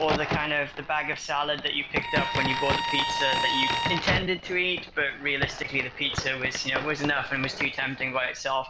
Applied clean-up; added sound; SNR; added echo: none; Bowed string instrument + Crack; 3 dB; none.